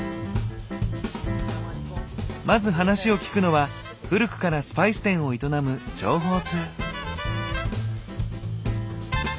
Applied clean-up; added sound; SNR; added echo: none; none; none; none.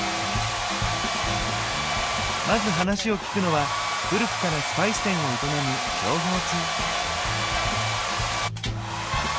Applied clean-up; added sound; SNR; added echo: none; Domestic sounds, home sounds; -1 dB; none.